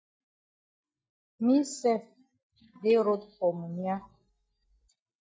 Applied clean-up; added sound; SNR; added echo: neural mask model DeepFilterNet 3.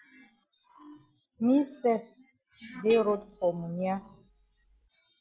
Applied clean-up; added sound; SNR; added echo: neural separator model SepFormer DNS4.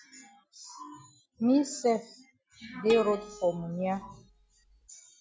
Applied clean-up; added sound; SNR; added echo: none; Plucked string instrument; 12 dB; none.